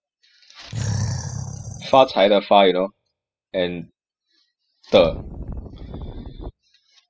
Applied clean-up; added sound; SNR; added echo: classical method spectral subtraction.